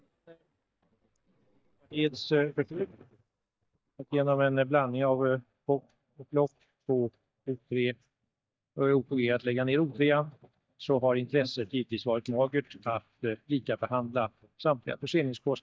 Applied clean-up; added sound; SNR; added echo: neural mask model DeepFilterNet 3.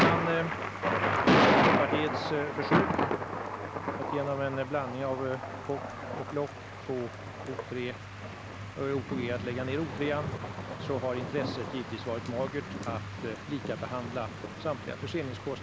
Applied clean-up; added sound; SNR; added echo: none; Thunder; -3 dB; none.